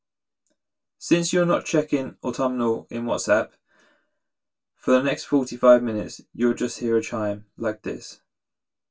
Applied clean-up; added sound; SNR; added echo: none; none; none; reverberation time 0.1 s.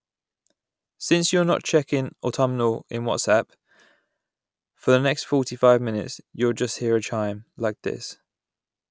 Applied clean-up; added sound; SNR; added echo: none; none; none; none.